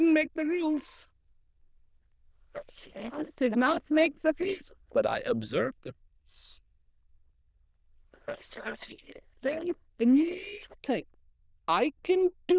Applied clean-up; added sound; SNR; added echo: neural diffusion model UNIVERSE++.